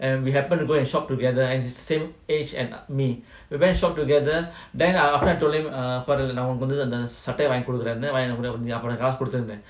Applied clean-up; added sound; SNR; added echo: none; none; none; none.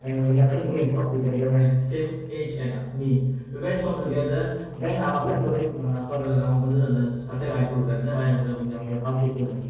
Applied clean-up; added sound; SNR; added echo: neural separator model SepFormer DNS4.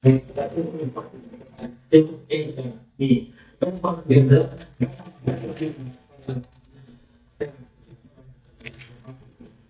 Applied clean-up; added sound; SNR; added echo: neural mask model DeepFilterNet 3.